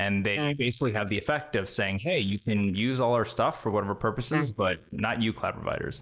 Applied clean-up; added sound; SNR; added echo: neural mask model Resemble Enhance denoiser.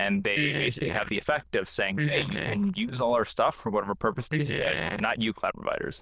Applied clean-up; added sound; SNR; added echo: neural diffusion model UNIVERSE++.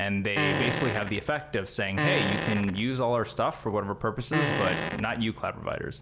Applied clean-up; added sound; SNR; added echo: none; Fart; 2 dB; none.